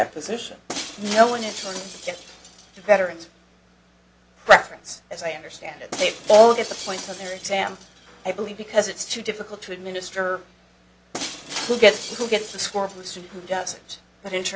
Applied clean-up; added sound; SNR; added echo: none; Shatter; 14 dB; none.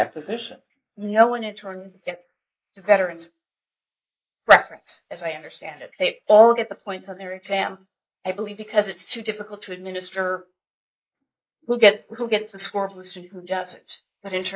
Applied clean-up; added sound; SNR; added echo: neural mask model Resemble Enhance denoiser.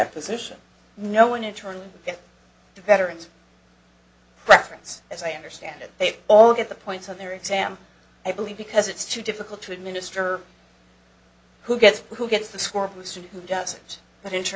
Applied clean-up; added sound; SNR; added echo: none; none; none; none.